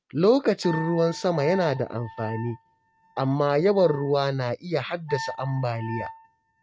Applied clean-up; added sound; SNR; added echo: neural mask model RNNoise.